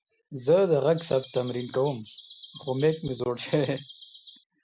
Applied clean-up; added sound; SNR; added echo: none; Bird vocalization, bird call, bird song; 19 dB; none.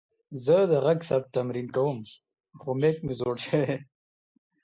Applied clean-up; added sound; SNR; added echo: neural mask model Resemble Enhance denoiser.